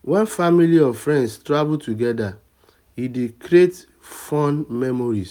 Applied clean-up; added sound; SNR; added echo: none; none; none; none.